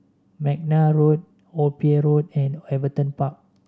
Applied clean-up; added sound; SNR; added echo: none; none; none; none.